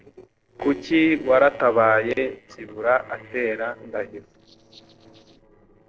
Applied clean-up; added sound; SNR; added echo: neural separator model SepFormer DNS4.